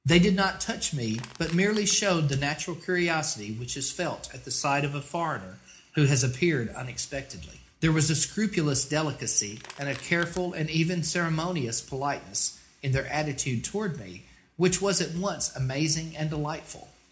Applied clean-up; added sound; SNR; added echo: none; Crushing; 19 dB; reverberation time 0.4 s.